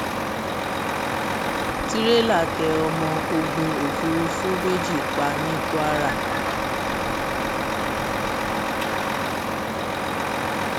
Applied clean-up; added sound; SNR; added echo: none; Truck; -3 dB; none.